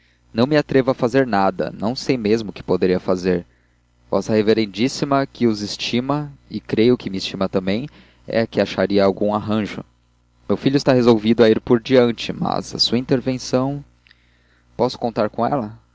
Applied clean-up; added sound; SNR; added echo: none; none; none; none.